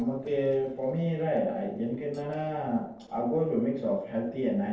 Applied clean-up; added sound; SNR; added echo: neural separator model SepFormer DNS4.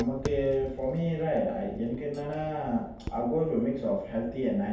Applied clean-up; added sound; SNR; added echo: none; Tap; 13 dB; reverberation time 0.8 s.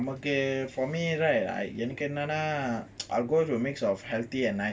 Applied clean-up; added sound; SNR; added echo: none; none; none; none.